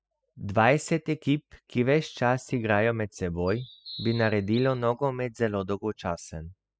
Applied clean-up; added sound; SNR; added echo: classical method spectral subtraction.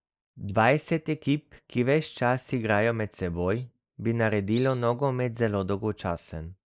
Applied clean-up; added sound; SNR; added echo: neural mask model Resemble Enhance denoiser.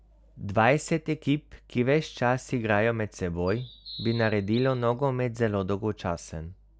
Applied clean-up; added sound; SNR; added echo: none; Bird vocalization, bird call, bird song; 18 dB; none.